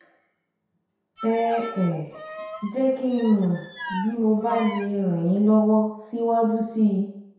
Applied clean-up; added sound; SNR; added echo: none; Bowed string instrument; 13 dB; reverberation time 0.7 s.